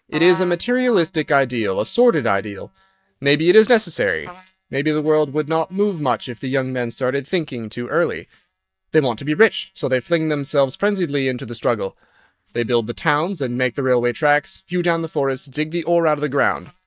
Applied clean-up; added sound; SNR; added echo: neural mask model DeepFilterNet 3.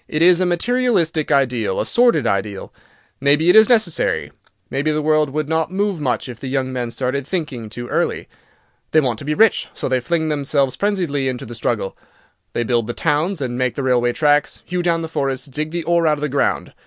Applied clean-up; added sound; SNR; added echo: none; none; none; none.